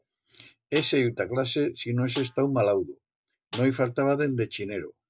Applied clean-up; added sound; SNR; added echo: none; Snare drum; 18 dB; none.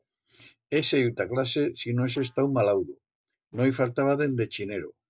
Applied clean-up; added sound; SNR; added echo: neural separator model SepFormer DNS4.